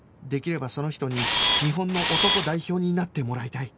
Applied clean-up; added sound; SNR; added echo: none; Camera; -5 dB; none.